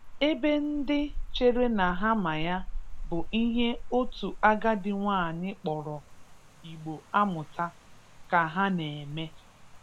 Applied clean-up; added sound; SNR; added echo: none; Rain; 8 dB; none.